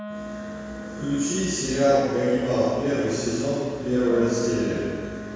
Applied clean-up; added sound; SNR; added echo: none; Wind instrument, woodwind instrument; 14 dB; reverberation time 2.0 s.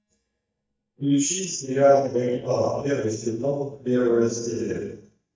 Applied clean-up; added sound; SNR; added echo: neural mask model DeepFilterNet 3.